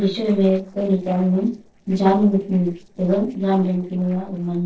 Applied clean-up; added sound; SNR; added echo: neural separator model SepFormer DNS4.